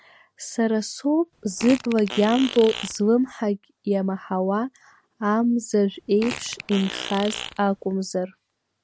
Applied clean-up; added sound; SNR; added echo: none; Fart; 12 dB; none.